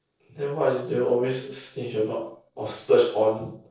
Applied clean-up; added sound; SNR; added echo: neural separator model SepFormer DNS4.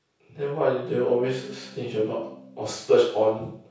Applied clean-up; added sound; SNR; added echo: none; Electric guitar / Strum; 19 dB; reverberation time 0.6 s.